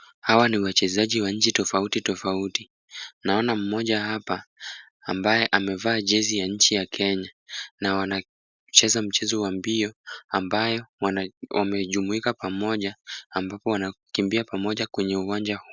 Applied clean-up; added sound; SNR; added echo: none; none; none; none.